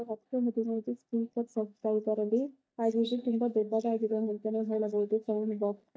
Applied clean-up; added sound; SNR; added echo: neural mask model DeepFilterNet 3.